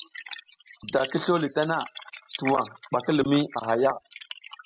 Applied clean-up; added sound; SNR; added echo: classical method spectral subtraction.